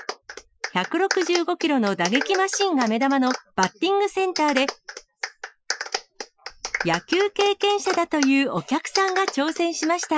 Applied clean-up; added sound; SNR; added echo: classical method Wiener filter.